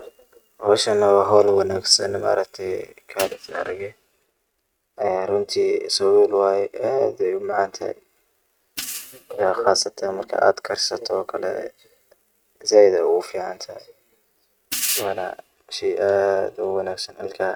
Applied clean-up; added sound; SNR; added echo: neural mask model RNNoise.